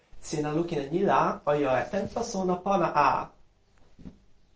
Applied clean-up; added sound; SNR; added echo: none; none; none; none.